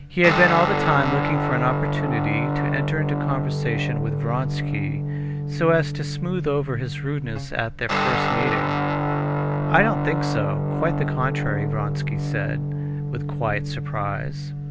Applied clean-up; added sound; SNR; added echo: none; Guitar; -1 dB; none.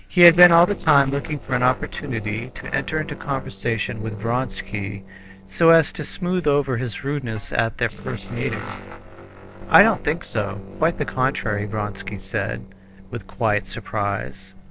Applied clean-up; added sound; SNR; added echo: neural separator model SepFormer DNS4.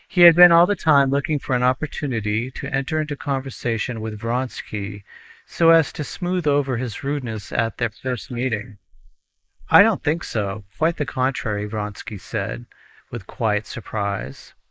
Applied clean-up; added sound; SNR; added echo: neural mask model Resemble Enhance denoiser.